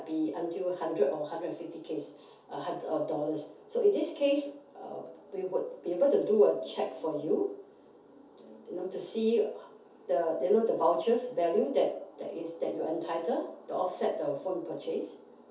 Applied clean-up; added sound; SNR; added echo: none; none; none; reverberation time 0.5 s.